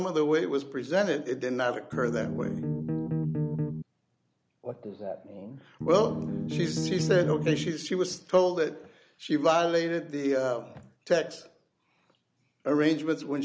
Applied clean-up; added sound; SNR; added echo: none; Bass guitar; 1 dB; none.